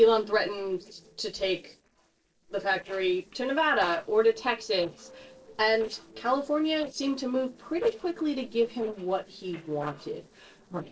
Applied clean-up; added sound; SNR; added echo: neural separator model SepFormer DNS4.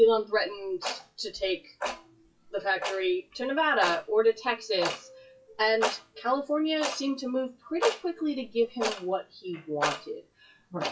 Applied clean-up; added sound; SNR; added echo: classical method WPE with log-MMSE.